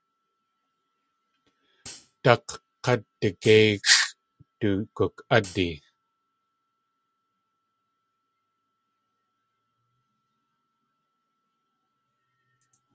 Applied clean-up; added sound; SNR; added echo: none; Hi-hat; 16 dB; none.